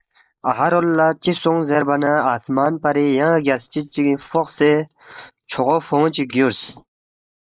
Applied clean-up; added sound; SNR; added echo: neural mask model Resemble Enhance denoiser.